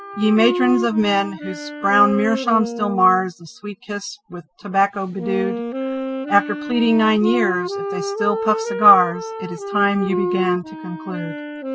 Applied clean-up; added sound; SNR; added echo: classical method spectral subtraction.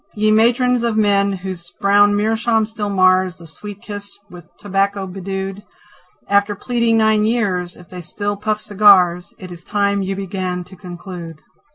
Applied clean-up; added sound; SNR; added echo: none; none; none; none.